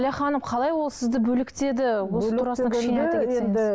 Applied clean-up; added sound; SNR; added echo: none; none; none; none.